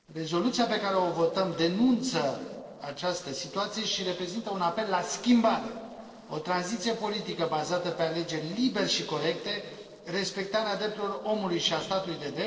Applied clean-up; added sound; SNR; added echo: neural separator model SepFormer DNS4.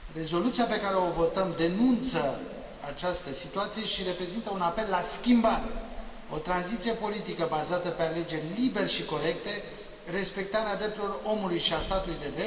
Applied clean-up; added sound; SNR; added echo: none; Rain; 15 dB; reverberation time 2.2 s.